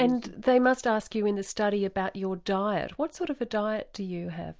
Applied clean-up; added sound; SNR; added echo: none; none; none; none.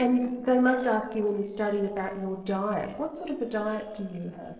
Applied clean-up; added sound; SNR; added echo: neural separator model SepFormer DNS4.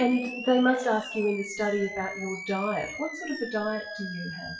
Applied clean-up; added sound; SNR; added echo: classical method WPE with log-MMSE.